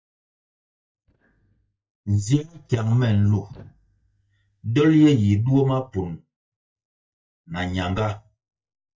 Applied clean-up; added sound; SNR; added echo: neural mask model DeepFilterNet 3.